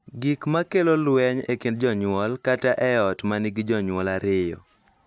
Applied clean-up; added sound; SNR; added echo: none; none; none; none.